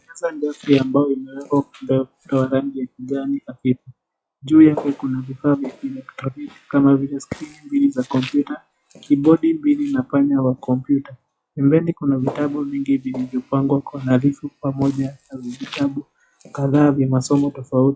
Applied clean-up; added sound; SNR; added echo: classical method log-MMSE.